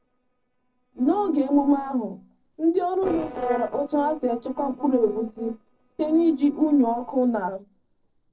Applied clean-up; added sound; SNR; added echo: neural separator model SepFormer DNS4.